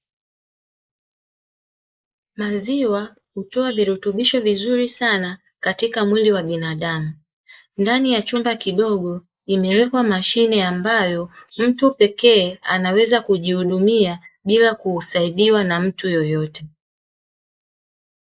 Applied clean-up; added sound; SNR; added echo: neural mask model Resemble Enhance denoiser.